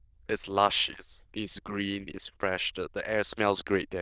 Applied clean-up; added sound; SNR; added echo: neural diffusion model UNIVERSE++.